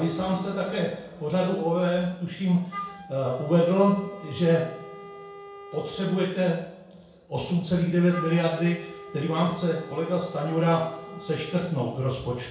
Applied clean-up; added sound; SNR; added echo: none; Wind instrument, woodwind instrument; 17 dB; reverberation time 0.6 s.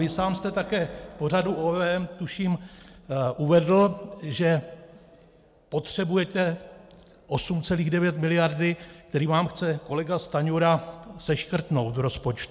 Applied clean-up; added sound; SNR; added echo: none; none; none; none.